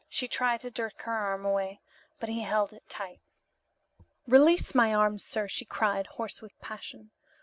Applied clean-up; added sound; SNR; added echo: none; none; none; none.